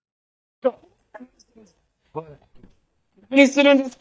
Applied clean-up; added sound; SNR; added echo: neural mask model DeepFilterNet 3.